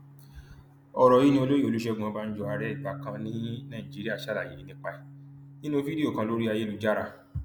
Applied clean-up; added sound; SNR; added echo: none; Bass guitar; 16 dB; none.